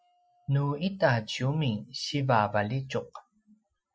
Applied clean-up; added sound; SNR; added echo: classical method Wiener filter.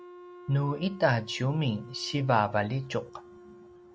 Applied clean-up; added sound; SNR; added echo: none; Wind instrument, woodwind instrument; 19 dB; none.